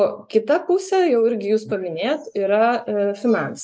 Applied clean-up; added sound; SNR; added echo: neural mask model Resemble Enhance denoiser.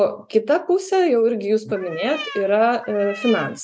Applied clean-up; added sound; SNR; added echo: none; Cat; 14 dB; none.